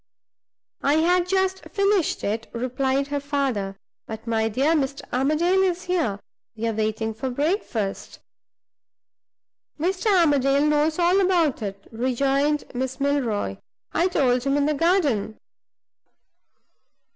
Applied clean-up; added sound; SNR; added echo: none; none; none; none.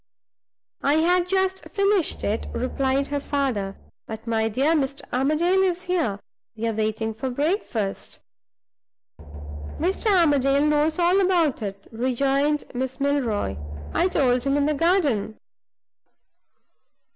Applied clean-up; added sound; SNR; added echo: none; Drum; 11 dB; none.